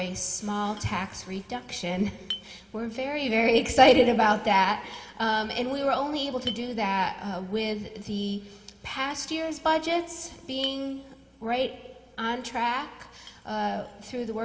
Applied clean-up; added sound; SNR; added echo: none; Chink, clink; 20 dB; reverberation time 1.3 s.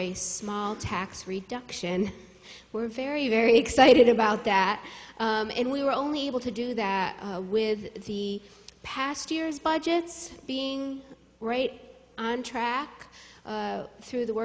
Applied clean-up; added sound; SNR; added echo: none; none; none; none.